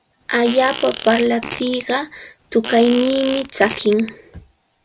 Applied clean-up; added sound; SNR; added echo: none; Fart; 13 dB; none.